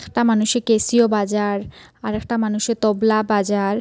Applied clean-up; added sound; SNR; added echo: none; none; none; none.